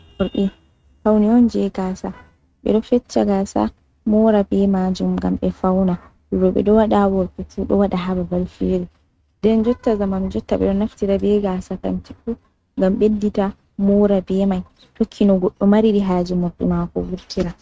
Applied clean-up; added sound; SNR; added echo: neural mask model RNNoise.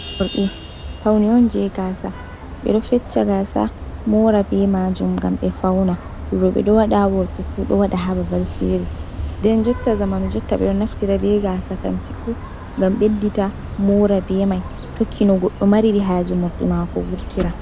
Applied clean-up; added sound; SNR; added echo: none; Vehicle horn, car horn, honking; 11 dB; none.